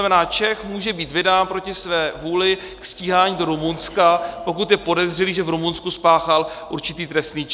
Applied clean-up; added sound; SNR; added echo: none; none; none; none.